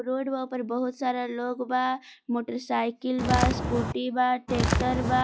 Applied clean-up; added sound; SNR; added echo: classical method log-MMSE.